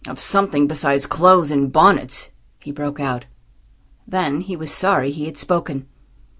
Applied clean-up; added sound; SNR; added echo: none; none; none; none.